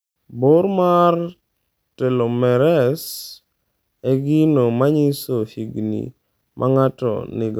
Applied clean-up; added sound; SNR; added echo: none; none; none; none.